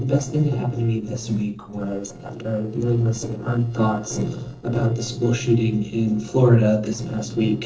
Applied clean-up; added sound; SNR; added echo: neural separator model SepFormer DNS4.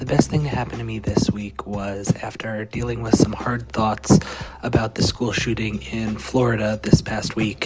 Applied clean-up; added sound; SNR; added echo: none; none; none; none.